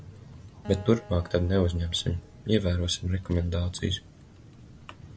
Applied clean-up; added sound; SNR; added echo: none; Acoustic guitar + Vehicle; 19 dB; none.